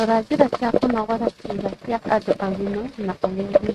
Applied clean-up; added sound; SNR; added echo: neural mask model RNNoise.